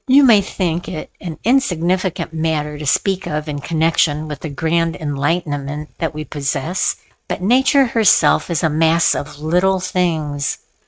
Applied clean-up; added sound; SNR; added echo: neural mask model RNNoise.